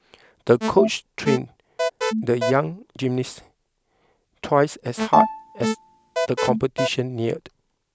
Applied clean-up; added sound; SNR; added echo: none; Bowed string instrument + Alarm; 0 dB; none.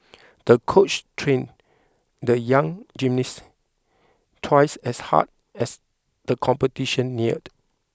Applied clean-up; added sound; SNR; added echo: none; none; none; none.